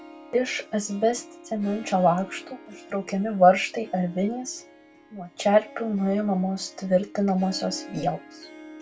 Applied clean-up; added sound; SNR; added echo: none; Harp; 19 dB; reverberation time 0.2 s.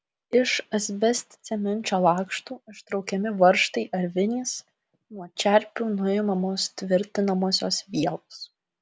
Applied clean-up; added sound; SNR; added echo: none; none; none; none.